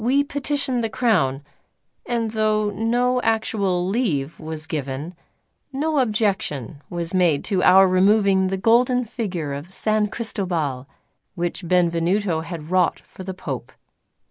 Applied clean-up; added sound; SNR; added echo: none; none; none; none.